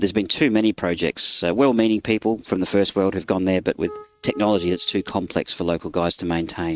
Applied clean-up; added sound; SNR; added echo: neural mask model RNNoise.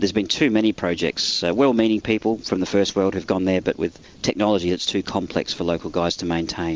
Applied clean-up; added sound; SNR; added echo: none; none; none; none.